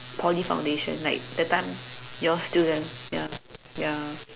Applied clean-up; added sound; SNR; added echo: none; none; none; none.